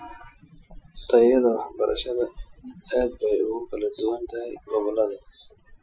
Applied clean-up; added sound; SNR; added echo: classical method Wiener filter.